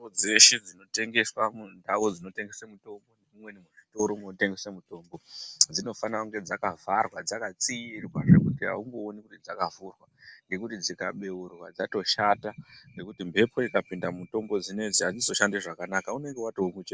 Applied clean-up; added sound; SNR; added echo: none; none; none; none.